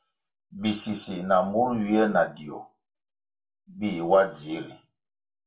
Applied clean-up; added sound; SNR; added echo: none; none; none; reverberation time 0.2 s.